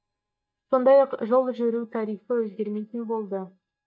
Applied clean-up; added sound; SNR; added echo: neural mask model DeepFilterNet 3.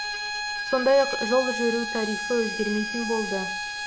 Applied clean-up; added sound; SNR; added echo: none; Bowed string instrument; 4 dB; none.